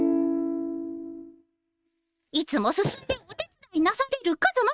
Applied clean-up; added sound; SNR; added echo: neural mask model RNNoise.